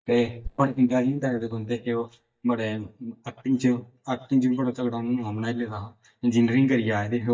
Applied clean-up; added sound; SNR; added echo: neural mask model DeepFilterNet 3.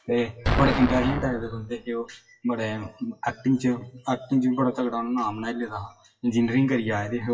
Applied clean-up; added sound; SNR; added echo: classical method WPE with log-MMSE.